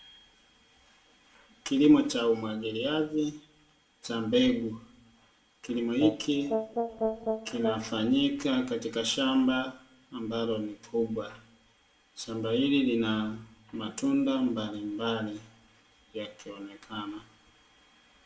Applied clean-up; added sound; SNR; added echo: none; Brass instrument; 2 dB; reverberation time 0.4 s.